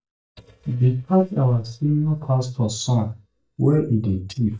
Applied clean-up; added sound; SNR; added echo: neural mask model DeepFilterNet 3.